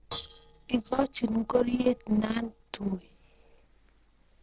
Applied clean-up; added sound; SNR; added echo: neural separator model SepFormer DNS4.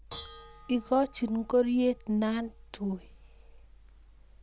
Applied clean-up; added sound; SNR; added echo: none; Dishes, pots, and pans / Bell; 19 dB; none.